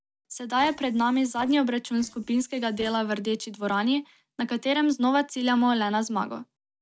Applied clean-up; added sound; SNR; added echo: neural separator model SepFormer DNS4.